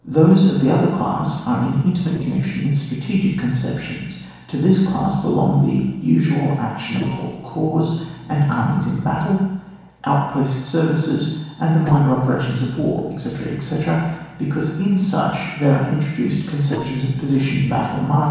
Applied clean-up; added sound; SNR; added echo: neural separator model SepFormer DNS4.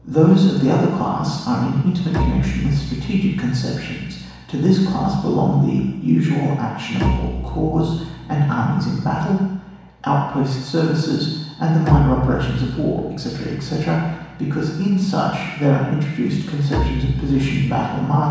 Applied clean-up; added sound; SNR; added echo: none; Bowed string instrument; 10 dB; reverberation time 1.1 s.